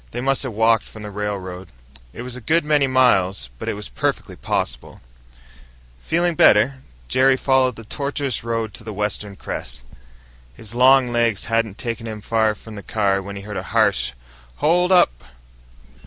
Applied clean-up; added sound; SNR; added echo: none; none; none; none.